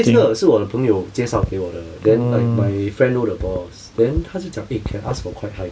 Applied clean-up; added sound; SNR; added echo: none; none; none; none.